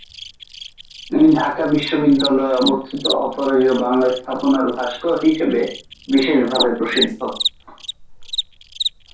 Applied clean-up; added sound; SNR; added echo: none; Cricket; 10 dB; reverberation time 0.3 s.